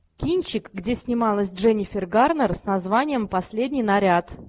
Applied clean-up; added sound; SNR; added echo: none; none; none; none.